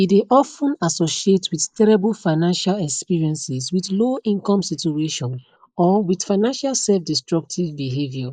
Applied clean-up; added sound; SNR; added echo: neural mask model Resemble Enhance denoiser.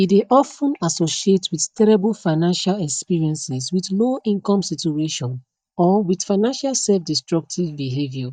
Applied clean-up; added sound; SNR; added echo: neural mask model DeepFilterNet 3.